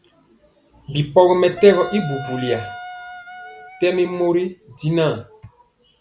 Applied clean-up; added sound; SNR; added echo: none; Wind instrument, woodwind instrument; 15 dB; none.